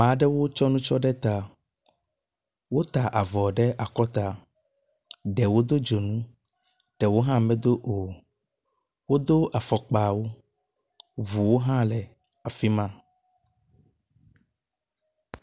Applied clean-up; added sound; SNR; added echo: none; none; none; none.